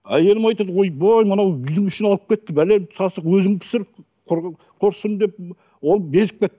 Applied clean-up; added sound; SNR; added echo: none; none; none; none.